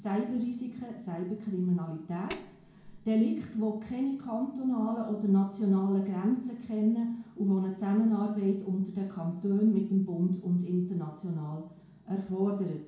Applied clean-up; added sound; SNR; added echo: none; Tap; 17 dB; reverberation time 0.5 s.